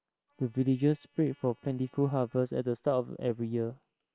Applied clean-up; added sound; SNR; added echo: neural separator model SepFormer WHAM!.